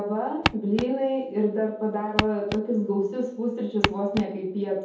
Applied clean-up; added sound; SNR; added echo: none; Walk, footsteps; 1 dB; reverberation time 0.7 s.